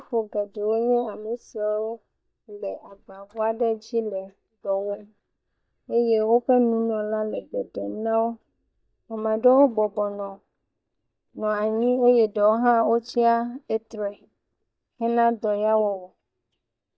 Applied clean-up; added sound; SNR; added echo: neural mask model DeepFilterNet 3.